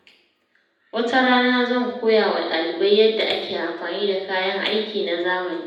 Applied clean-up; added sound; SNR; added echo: none; none; none; reverberation time 0.8 s.